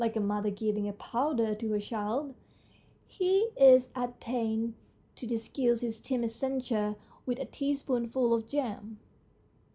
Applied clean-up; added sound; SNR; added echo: none; none; none; none.